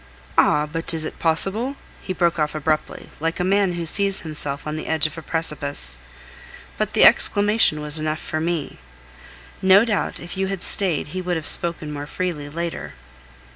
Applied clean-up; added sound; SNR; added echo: none; none; none; none.